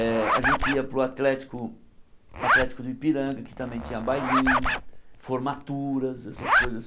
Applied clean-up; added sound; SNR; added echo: none; Zipper (clothing); 0 dB; none.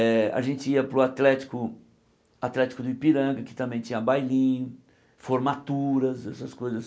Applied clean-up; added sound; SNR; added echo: none; none; none; none.